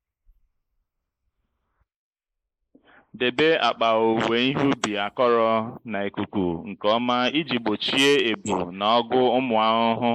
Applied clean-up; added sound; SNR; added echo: neural mask model Resemble Enhance denoiser.